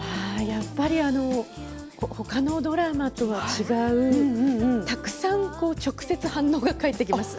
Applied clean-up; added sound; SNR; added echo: none; none; none; none.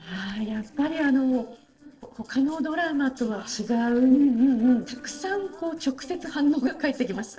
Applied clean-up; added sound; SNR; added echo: neural separator model SepFormer DNS4.